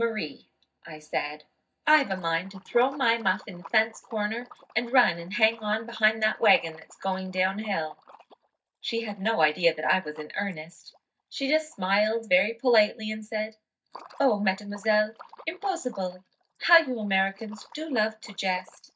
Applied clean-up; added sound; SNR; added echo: neural mask model DeepFilterNet 3.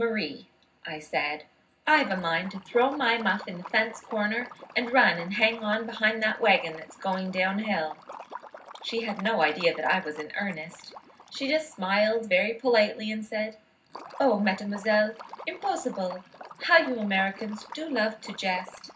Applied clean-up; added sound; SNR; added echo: none; Liquid; 18 dB; reverberation time 0.4 s.